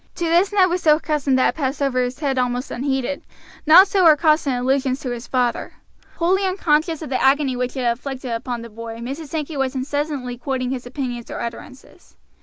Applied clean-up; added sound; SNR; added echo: none; none; none; none.